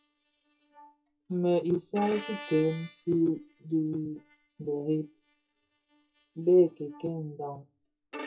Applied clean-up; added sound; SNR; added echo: classical method WPE with log-MMSE.